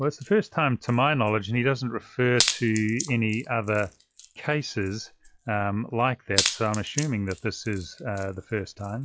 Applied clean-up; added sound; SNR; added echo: classical method log-MMSE.